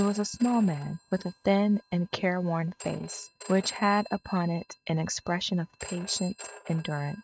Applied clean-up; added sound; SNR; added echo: neural mask model RNNoise.